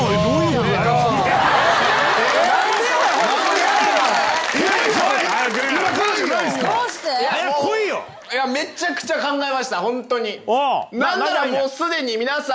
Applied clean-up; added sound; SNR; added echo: none; none; none; none.